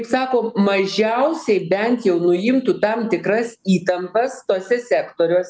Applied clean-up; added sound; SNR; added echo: none; none; none; none.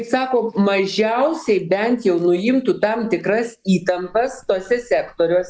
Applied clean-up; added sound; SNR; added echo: neural mask model Resemble Enhance denoiser.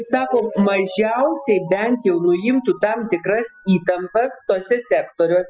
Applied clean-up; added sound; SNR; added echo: classical method spectral subtraction.